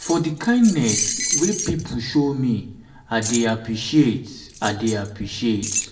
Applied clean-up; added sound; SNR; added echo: none; Keys jangling; 8 dB; reverberation time 0.5 s.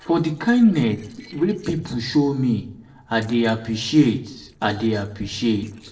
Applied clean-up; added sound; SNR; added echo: neural separator model SepFormer DNS4.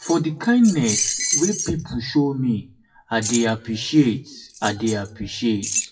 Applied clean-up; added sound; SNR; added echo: classical method WPE with log-MMSE.